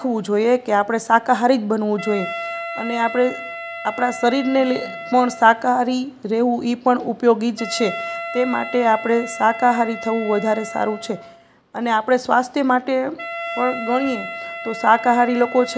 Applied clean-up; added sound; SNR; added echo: none; Wind instrument, woodwind instrument; 12 dB; none.